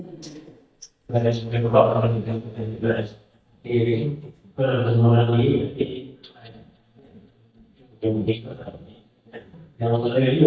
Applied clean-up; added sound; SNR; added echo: neural mask model DeepFilterNet 3.